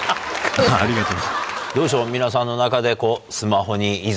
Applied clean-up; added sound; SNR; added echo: none; none; none; none.